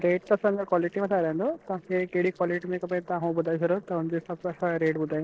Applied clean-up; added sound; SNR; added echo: neural separator model SepFormer DNS4.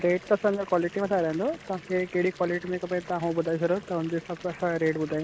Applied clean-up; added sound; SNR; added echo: none; Fill (with liquid) / Bathtub (filling or washing) / Water tap, faucet; 19 dB; none.